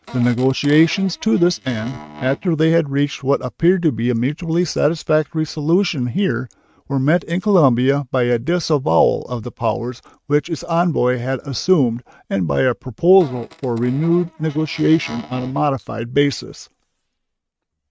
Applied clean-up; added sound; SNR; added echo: neural mask model RNNoise.